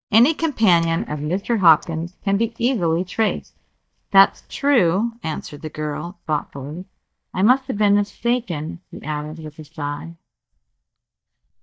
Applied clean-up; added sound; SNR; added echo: neural mask model DeepFilterNet 3.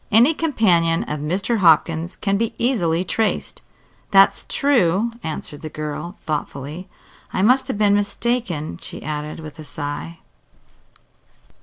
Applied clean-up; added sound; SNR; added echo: none; none; none; none.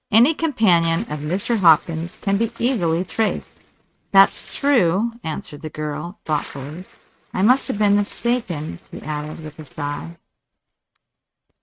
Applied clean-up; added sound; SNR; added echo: neural mask model RNNoise.